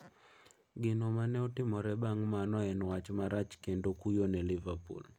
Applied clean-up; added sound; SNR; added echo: none; none; none; none.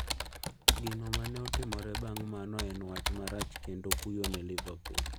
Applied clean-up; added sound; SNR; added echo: none; Computer keyboard; -4 dB; none.